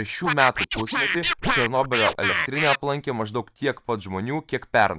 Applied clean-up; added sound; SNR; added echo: neural mask model Resemble Enhance denoiser.